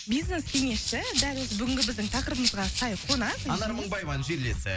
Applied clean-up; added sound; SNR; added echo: none; Rattle (instrument); 3 dB; none.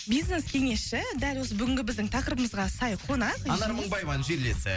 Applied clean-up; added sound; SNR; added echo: none; none; none; none.